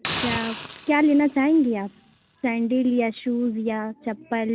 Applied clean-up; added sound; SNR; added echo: none; Hiss; 12 dB; none.